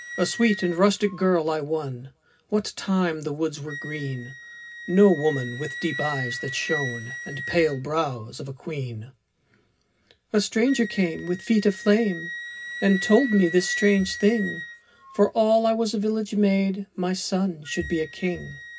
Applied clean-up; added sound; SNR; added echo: none; Wind instrument, woodwind instrument; 13 dB; reverberation time 0.4 s.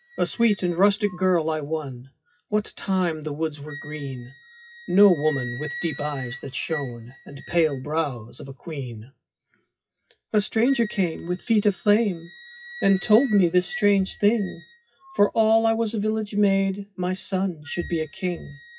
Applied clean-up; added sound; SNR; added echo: classical method WPE with log-MMSE.